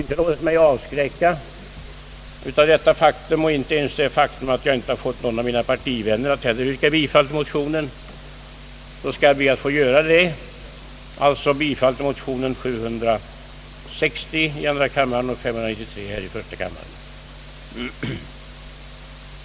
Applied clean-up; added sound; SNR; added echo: none; none; none; none.